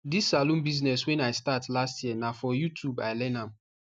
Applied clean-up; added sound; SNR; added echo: none; none; none; none.